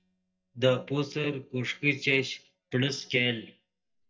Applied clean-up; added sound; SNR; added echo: neural mask model DeepFilterNet 3.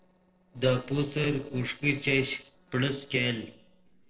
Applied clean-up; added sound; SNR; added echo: neural separator model SepFormer DNS4.